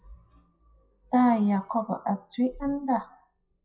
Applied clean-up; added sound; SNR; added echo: classical method WPE with log-MMSE.